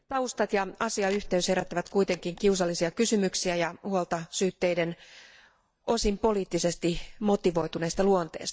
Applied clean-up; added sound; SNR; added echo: neural mask model DeepFilterNet 3.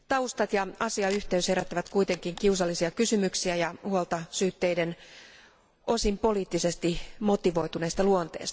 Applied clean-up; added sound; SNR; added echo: none; Camera; 19 dB; none.